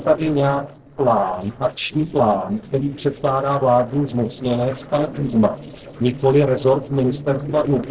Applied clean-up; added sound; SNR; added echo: neural separator model SepFormer DNS4.